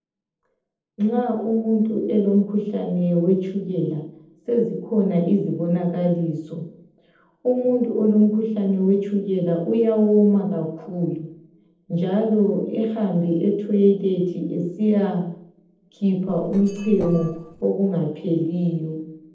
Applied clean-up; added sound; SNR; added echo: neural separator model SepFormer DNS4.